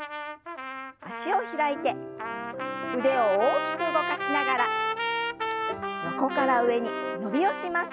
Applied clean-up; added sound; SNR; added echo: none; Trumpet; 4 dB; none.